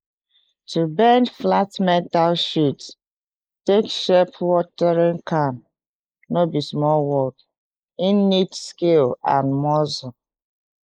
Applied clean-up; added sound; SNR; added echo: neural mask model Resemble Enhance denoiser.